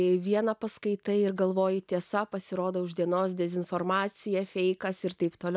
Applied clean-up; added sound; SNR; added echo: none; none; none; none.